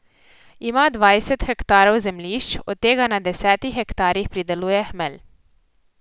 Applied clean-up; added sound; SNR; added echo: none; none; none; none.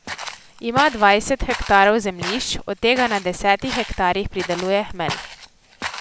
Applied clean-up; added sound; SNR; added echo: none; Walk, footsteps; 12 dB; none.